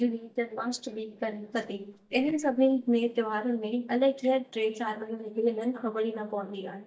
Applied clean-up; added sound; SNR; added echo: neural mask model DeepFilterNet 3.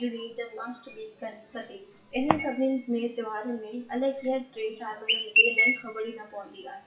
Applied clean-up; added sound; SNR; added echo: classical method WPE with log-MMSE.